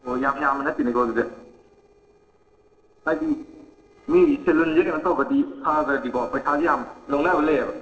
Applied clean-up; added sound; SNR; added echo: neural separator model SepFormer DNS4.